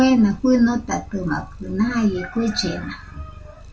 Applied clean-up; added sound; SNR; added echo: none; Purr; 19 dB; reverberation time 0.2 s.